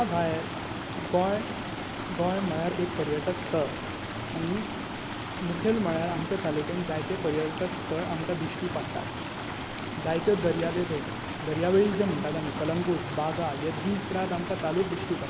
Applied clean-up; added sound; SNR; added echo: none; Stream; 4 dB; none.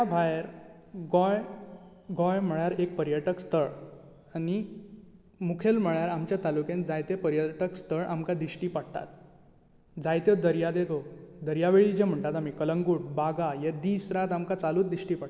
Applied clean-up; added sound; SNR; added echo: none; none; none; none.